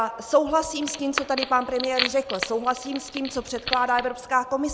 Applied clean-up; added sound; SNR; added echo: none; Wood; 7 dB; none.